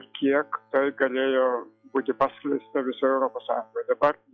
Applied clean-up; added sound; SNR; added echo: classical method log-MMSE.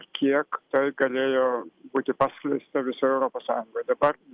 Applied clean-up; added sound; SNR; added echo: none; none; none; none.